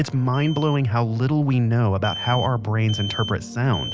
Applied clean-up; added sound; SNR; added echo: none; Alarm; 15 dB; none.